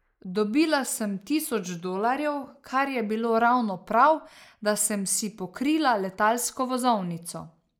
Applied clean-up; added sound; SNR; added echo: neural mask model Resemble Enhance denoiser.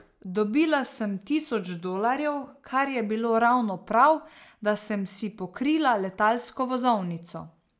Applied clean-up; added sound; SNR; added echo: none; none; none; none.